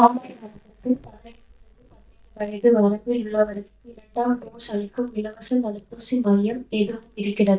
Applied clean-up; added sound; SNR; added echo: neural mask model DeepFilterNet 3.